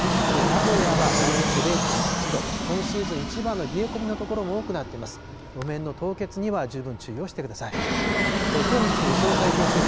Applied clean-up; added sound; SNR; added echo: none; Fixed-wing aircraft, airplane; -4 dB; none.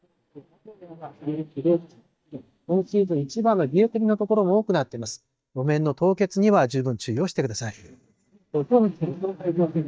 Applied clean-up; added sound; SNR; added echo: neural mask model DeepFilterNet 3.